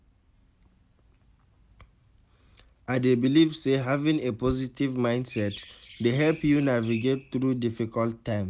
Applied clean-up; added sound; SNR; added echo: none; Chirp, tweet; 18 dB; none.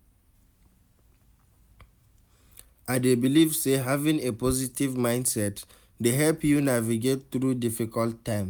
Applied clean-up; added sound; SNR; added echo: none; none; none; none.